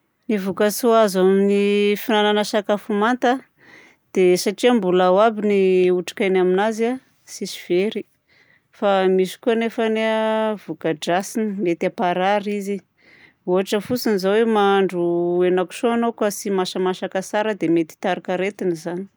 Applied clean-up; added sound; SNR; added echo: none; none; none; none.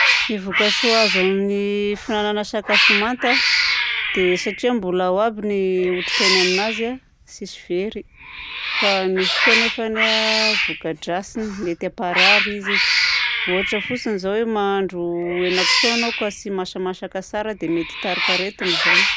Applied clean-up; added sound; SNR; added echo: none; Cat; -1 dB; none.